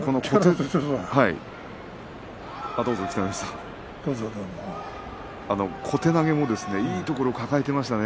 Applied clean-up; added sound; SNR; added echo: none; none; none; none.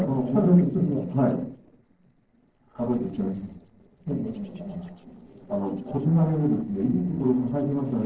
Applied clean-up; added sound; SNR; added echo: neural separator model SepFormer DNS4.